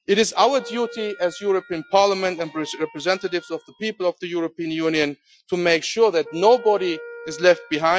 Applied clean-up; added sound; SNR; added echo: classical method Wiener filter.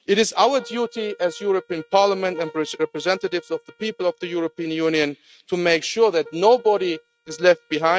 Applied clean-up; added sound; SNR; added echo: neural mask model RNNoise.